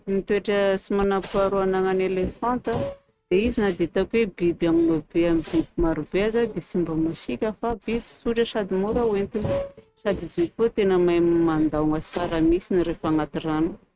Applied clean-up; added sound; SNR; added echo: neural mask model RNNoise.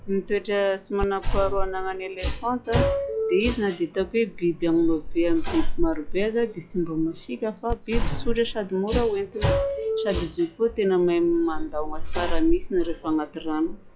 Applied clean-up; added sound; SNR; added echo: classical method log-MMSE.